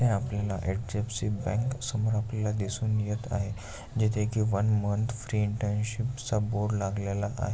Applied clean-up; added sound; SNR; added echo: none; none; none; none.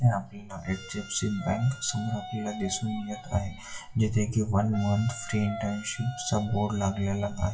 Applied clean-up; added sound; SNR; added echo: classical method WPE with log-MMSE.